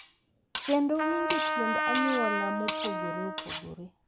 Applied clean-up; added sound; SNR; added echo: none; Trumpet + Cutlery, silverware; -2 dB; none.